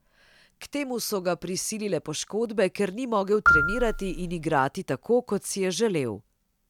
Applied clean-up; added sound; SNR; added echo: none; Marimba, xylophone; 0 dB; none.